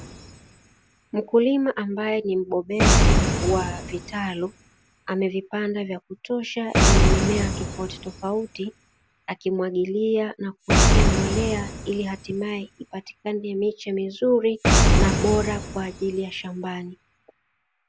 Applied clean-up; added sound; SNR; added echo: none; Boom; -2 dB; none.